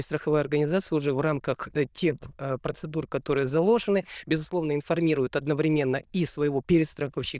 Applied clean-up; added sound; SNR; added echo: neural diffusion model UNIVERSE++.